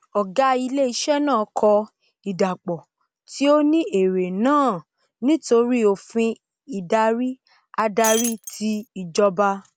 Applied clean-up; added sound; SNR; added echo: none; Shatter; 8 dB; none.